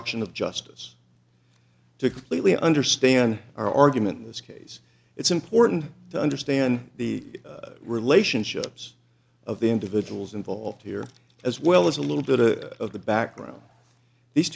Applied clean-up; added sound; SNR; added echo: none; none; none; none.